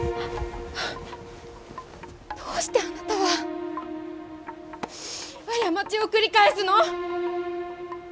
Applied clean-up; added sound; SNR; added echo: none; Wind chime; 17 dB; none.